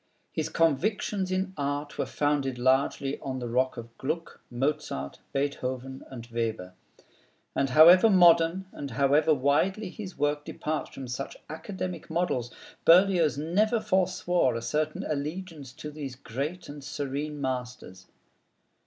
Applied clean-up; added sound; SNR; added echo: none; none; none; none.